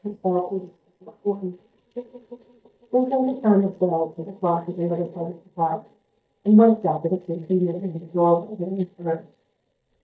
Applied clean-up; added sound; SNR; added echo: neural mask model DeepFilterNet 3.